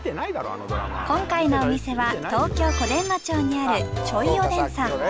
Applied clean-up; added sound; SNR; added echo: none; none; none; none.